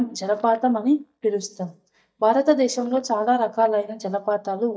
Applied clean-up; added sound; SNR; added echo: neural mask model DeepFilterNet 3.